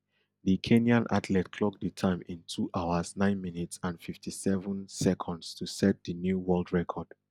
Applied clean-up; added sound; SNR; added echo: none; none; none; none.